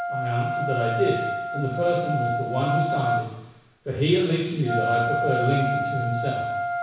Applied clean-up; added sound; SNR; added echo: none; Wind instrument, woodwind instrument; 1 dB; reverberation time 1.1 s.